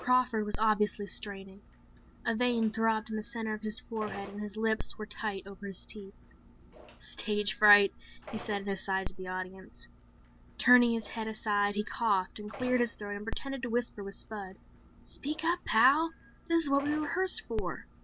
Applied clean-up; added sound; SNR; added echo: none; Telephone; 12 dB; none.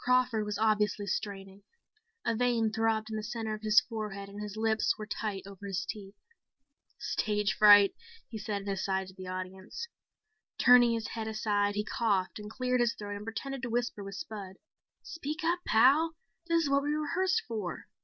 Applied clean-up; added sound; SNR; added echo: none; none; none; none.